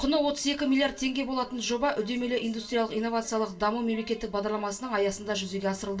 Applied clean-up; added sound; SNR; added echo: none; none; none; reverberation time 0.2 s.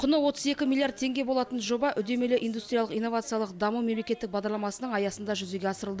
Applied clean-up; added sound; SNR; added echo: none; none; none; none.